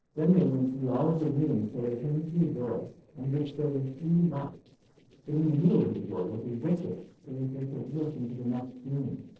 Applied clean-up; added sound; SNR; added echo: neural separator model SepFormer DNS4.